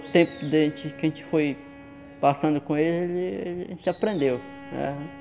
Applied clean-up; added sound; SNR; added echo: none; Wind instrument, woodwind instrument; 19 dB; reverberation time 1.8 s.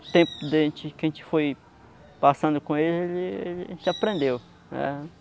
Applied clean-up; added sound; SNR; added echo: none; none; none; none.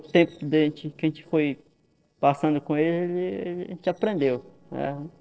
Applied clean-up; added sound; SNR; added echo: neural separator model SepFormer DNS4.